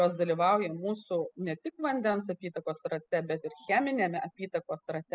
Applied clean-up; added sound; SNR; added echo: classical method spectral subtraction.